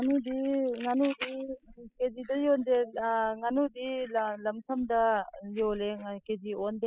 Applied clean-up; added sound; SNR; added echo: classical method spectral subtraction.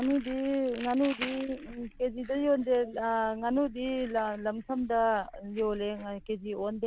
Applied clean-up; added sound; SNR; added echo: none; Crumpling, crinkling; 17 dB; none.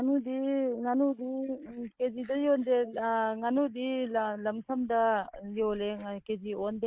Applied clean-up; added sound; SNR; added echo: neural mask model Resemble Enhance denoiser.